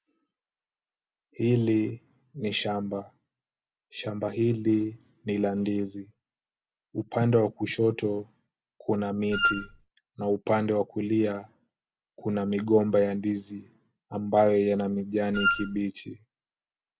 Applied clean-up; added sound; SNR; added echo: none; Wind instrument, woodwind instrument; 0 dB; none.